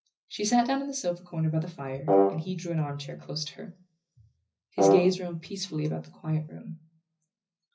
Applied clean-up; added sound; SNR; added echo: none; Brass instrument; -4 dB; reverberation time 0.4 s.